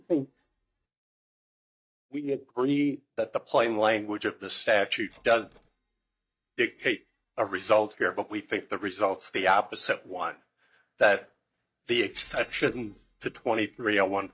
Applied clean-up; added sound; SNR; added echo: neural mask model DeepFilterNet 3.